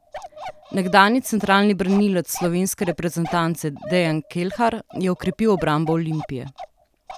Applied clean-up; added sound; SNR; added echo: none; Bark; 17 dB; none.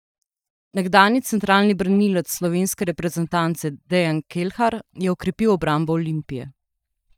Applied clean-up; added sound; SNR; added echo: neural mask model DeepFilterNet 3.